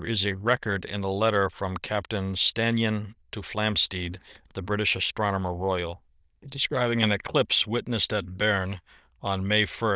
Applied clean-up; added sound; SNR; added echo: neural diffusion model UNIVERSE++.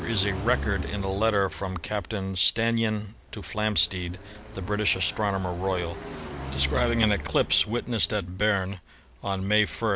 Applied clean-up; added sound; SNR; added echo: none; Car passing by; 10 dB; none.